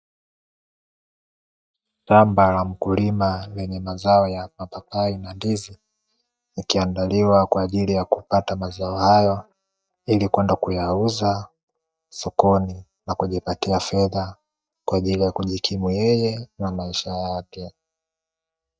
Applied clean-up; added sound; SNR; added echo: neural mask model DeepFilterNet 3.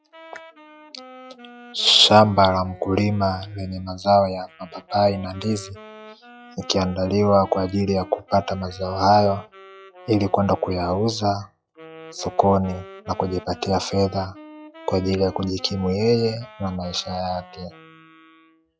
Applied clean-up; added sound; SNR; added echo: classical method log-MMSE.